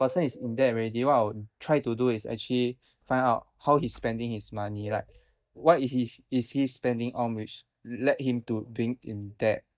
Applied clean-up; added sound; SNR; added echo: neural mask model DeepFilterNet 3.